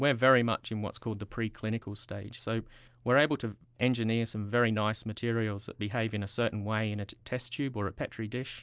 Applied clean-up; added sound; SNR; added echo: none; none; none; none.